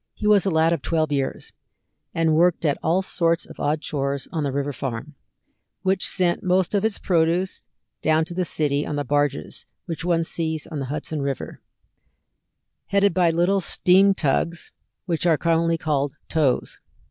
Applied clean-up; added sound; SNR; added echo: none; none; none; none.